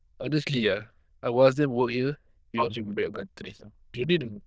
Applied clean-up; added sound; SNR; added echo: neural diffusion model UNIVERSE++.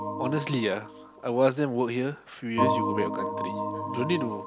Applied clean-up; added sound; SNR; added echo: none; Organ; 3 dB; none.